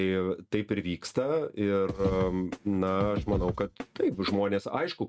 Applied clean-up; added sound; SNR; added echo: neural mask model RNNoise.